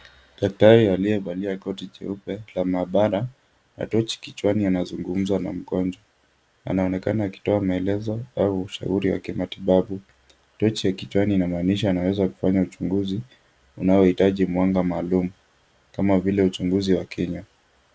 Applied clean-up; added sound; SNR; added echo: none; none; none; none.